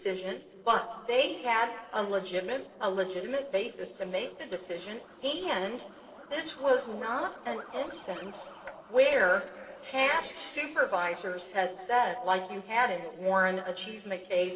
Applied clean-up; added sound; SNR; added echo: neural separator model SepFormer DNS4.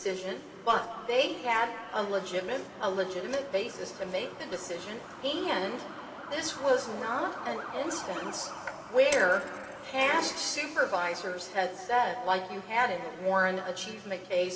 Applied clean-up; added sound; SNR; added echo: none; Truck; 14 dB; reverberation time 2.5 s.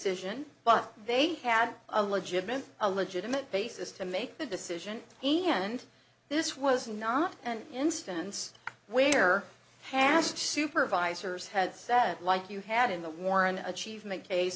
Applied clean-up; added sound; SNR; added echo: none; none; none; none.